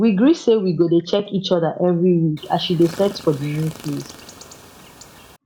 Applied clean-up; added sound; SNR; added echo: none; Chirp, tweet; 19 dB; none.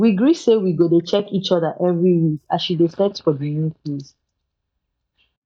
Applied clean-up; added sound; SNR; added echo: neural mask model DeepFilterNet 3.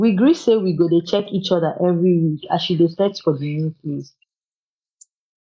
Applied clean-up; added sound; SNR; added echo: neural mask model Resemble Enhance denoiser.